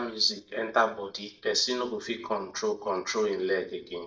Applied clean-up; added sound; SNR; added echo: neural mask model DeepFilterNet 3.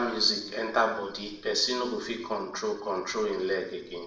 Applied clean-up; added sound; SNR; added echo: neural separator model SepFormer DNS4.